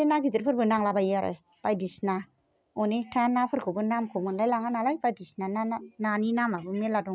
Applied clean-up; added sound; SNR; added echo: none; none; none; none.